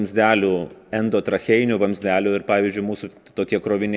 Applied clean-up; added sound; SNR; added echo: none; none; none; none.